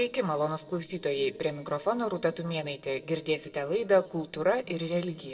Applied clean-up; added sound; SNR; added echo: neural separator model SepFormer DNS4.